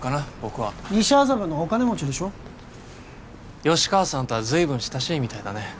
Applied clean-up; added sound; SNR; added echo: none; none; none; none.